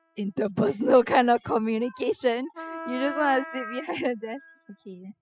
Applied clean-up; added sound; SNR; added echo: classical method spectral subtraction.